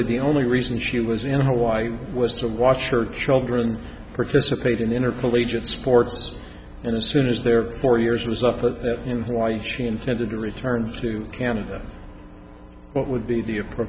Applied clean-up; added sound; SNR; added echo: none; none; none; none.